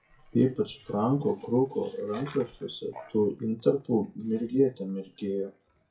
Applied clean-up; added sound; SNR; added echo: classical method WPE with log-MMSE.